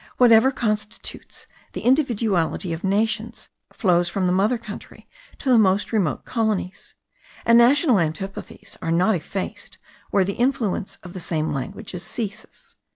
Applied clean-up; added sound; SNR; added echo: none; none; none; none.